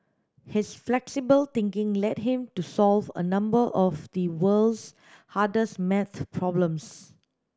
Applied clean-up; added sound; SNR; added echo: none; none; none; none.